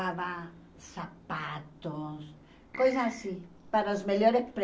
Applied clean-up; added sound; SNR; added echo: none; Keyboard (musical); 12 dB; none.